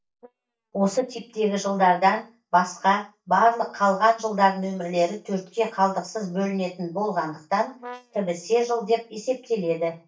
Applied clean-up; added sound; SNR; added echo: neural mask model DeepFilterNet 3.